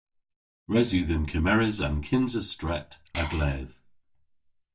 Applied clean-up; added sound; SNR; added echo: neural mask model DeepFilterNet 3.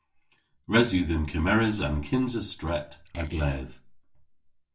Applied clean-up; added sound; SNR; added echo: neural separator model SepFormer DNS4.